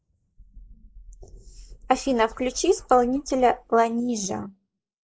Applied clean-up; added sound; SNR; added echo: neural mask model Resemble Enhance denoiser.